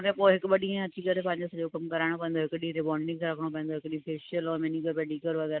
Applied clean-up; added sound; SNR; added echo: none; none; none; none.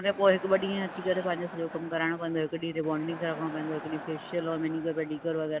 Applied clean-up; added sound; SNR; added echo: none; Crowd; 13 dB; none.